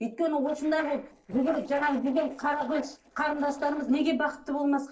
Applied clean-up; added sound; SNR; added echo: neural separator model SepFormer DNS4.